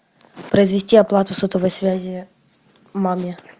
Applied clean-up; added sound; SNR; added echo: none; none; none; none.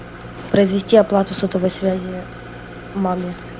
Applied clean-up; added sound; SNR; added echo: none; Idling; 14 dB; none.